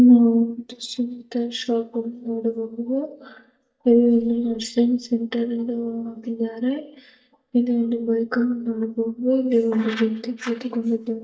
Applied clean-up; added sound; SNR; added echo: neural mask model DeepFilterNet 3.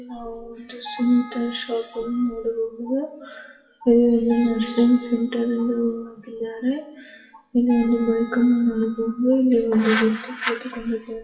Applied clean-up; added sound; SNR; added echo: classical method WPE with log-MMSE.